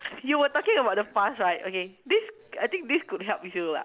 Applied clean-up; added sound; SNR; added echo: neural separator model SepFormer DNS4.